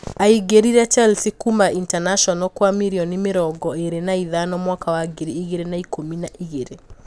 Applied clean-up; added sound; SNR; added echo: none; none; none; none.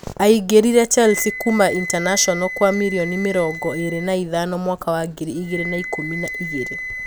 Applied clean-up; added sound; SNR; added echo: none; Wind instrument, woodwind instrument; 11 dB; none.